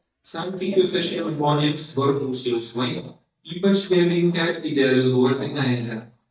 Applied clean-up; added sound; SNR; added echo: neural mask model DeepFilterNet 3.